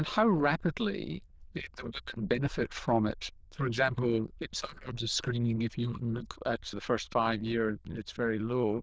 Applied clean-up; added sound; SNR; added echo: neural diffusion model UNIVERSE++.